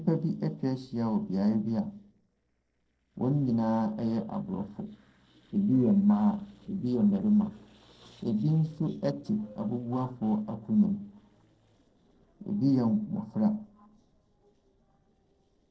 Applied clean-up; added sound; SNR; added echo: neural separator model SepFormer DNS4.